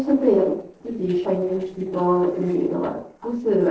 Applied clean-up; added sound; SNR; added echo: neural separator model SepFormer DNS4.